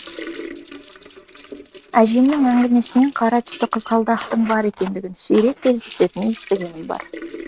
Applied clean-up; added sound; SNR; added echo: neural mask model RNNoise.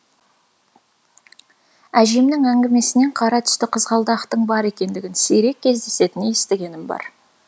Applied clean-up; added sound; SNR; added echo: none; none; none; none.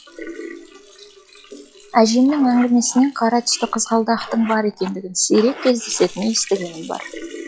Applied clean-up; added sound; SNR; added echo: classical method log-MMSE.